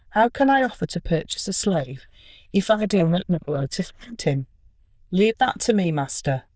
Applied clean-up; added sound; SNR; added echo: neural diffusion model UNIVERSE++.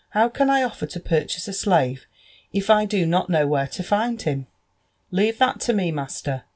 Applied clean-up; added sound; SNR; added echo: none; none; none; none.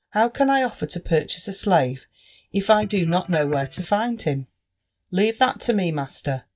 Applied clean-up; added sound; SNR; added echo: neural mask model DeepFilterNet 3.